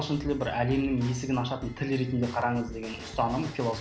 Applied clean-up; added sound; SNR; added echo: none; Bell / Drum / Drum kit; 15 dB; none.